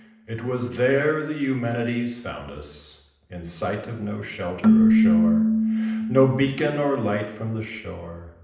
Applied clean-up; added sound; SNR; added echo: none; Keyboard (musical); -1 dB; reverberation time 0.8 s.